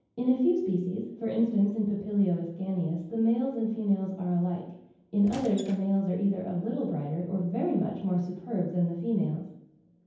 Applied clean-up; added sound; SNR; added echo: none; Squeak / Wood; 19 dB; reverberation time 0.9 s.